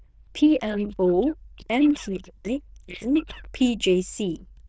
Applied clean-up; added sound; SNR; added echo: neural diffusion model UNIVERSE++.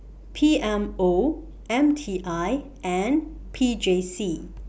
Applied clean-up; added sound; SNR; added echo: none; none; none; none.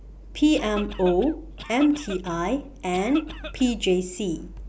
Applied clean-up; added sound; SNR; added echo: none; Cough; 15 dB; none.